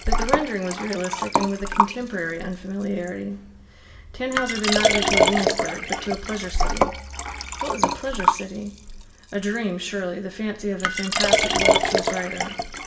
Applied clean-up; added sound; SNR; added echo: none; Liquid; -4 dB; reverberation time 0.6 s.